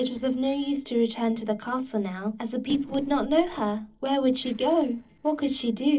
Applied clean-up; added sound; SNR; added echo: neural separator model SepFormer DNS4.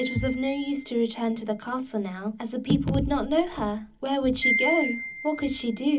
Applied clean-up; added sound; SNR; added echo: none; Wind chime; 8 dB; reverberation time 0.4 s.